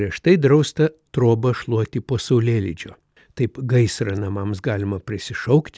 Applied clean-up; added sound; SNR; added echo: none; none; none; none.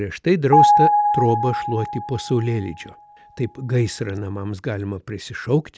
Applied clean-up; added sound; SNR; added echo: none; Piano; -2 dB; none.